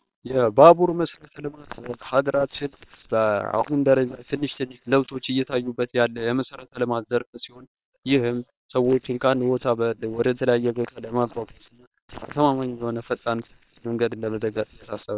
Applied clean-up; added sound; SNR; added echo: neural separator model SepFormer WHAM!.